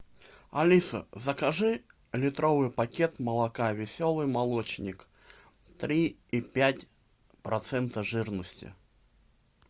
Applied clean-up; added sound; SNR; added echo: none; none; none; none.